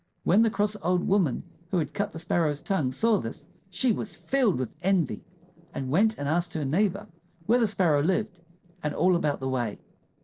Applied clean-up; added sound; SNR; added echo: neural separator model SepFormer DNS4.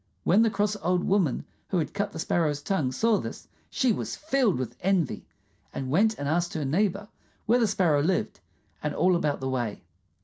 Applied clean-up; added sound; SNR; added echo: none; none; none; none.